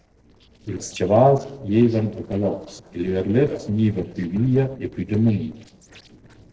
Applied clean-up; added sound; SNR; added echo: neural separator model SepFormer DNS4.